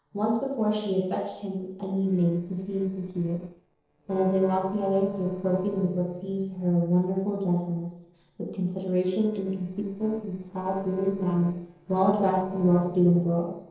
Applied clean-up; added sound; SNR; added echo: neural separator model SepFormer DNS4.